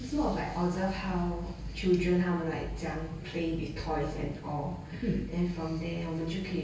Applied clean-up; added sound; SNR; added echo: none; none; none; reverberation time 0.8 s.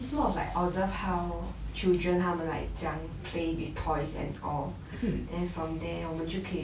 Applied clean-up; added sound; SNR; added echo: none; none; none; none.